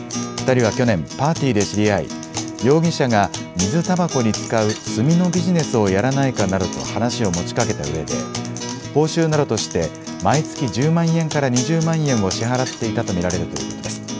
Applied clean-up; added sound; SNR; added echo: none; Acoustic guitar; 8 dB; none.